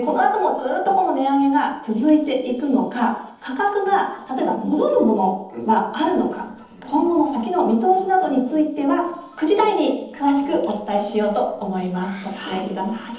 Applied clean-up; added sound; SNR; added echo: neural separator model SepFormer DNS4.